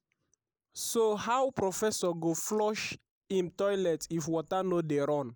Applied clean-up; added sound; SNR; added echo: neural mask model Resemble Enhance denoiser.